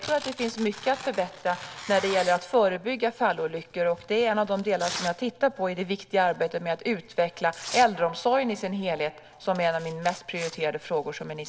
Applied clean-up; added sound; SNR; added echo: none; Tearing; 16 dB; none.